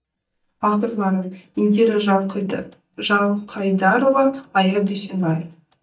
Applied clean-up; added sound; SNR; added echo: neural mask model DeepFilterNet 3.